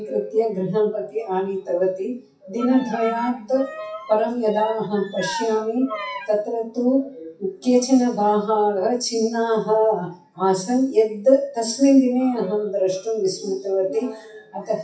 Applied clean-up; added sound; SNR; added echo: classical method WPE with log-MMSE.